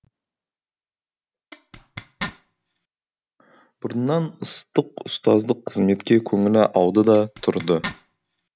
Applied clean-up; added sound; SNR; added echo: none; Zipper (clothing); 14 dB; none.